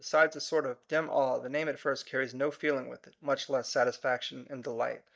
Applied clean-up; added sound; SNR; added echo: neural mask model DeepFilterNet 3.